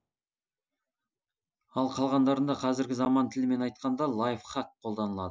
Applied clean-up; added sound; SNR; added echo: none; none; none; none.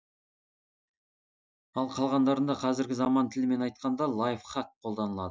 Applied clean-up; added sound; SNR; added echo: neural mask model DeepFilterNet 3.